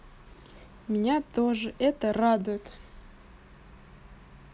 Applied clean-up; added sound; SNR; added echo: none; none; none; none.